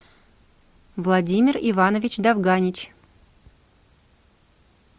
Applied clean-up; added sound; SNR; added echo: none; none; none; none.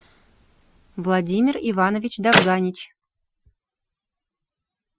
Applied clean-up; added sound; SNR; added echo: classical method Wiener filter.